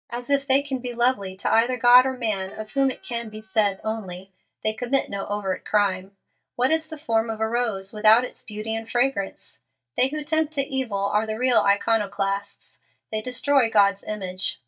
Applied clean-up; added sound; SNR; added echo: neural mask model DeepFilterNet 3.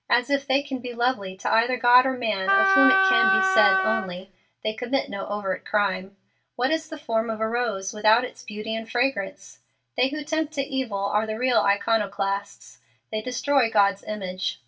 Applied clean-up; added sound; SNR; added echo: none; Wind instrument, woodwind instrument; -3 dB; reverberation time 0.2 s.